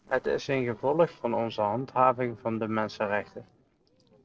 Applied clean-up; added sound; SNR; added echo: neural separator model SepFormer DNS4.